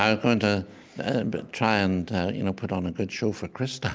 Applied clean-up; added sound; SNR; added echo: none; none; none; none.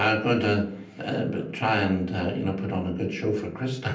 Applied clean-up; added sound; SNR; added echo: none; none; none; reverberation time 0.6 s.